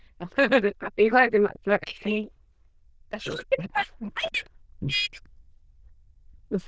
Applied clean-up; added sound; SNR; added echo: neural diffusion model UNIVERSE++.